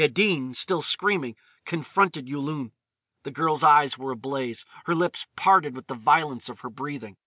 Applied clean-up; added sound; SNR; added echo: none; none; none; none.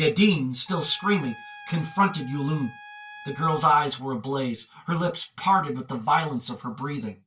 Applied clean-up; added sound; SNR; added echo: none; Trumpet; 19 dB; reverberation time 0.2 s.